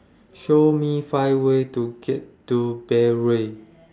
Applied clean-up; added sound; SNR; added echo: none; none; none; none.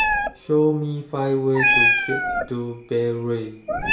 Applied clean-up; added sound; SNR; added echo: none; Meow; 0 dB; reverberation time 0.5 s.